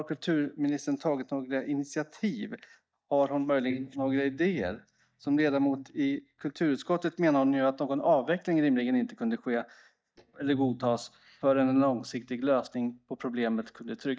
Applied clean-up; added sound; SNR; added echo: neural mask model DeepFilterNet 3.